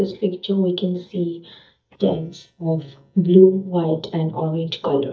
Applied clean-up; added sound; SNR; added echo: neural mask model DeepFilterNet 3.